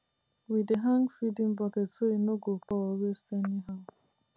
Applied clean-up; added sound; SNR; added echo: none; none; none; none.